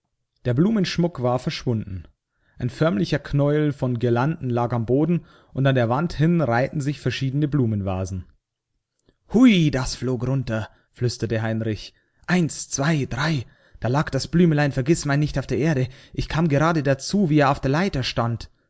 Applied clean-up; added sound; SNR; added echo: none; none; none; none.